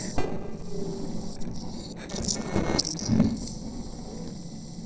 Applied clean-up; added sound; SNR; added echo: neural separator model SepFormer DNS4.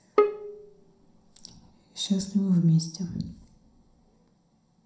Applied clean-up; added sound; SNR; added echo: none; Bowed string instrument; 0 dB; reverberation time 0.4 s.